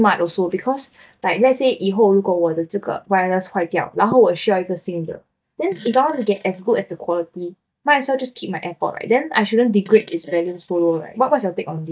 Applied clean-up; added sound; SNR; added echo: neural mask model DeepFilterNet 3.